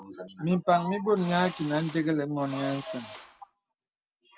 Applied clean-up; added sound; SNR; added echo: none; Engine / Drill; 13 dB; none.